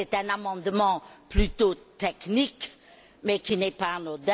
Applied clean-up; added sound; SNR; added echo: none; none; none; none.